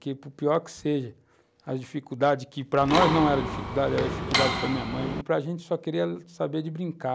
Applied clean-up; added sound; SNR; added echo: none; Mechanisms; 0 dB; none.